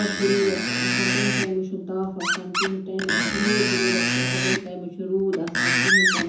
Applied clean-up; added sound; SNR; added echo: none; Screech; -2 dB; reverberation time 0.6 s.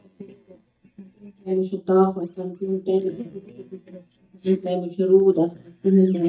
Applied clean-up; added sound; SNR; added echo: neural mask model DeepFilterNet 3.